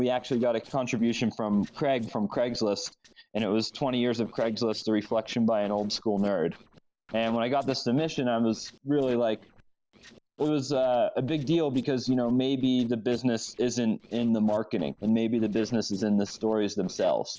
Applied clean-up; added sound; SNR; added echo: neural separator model SepFormer DNS4.